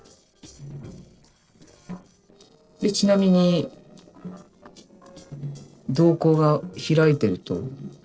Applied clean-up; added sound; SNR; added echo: neural separator model SepFormer DNS4.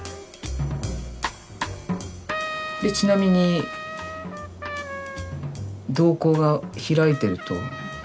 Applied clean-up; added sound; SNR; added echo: none; none; none; none.